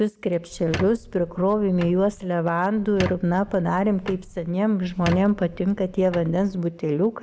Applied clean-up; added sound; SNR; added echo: none; Squeak; 13 dB; none.